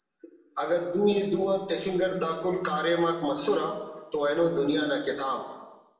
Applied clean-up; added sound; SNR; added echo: none; none; none; reverberation time 1.0 s.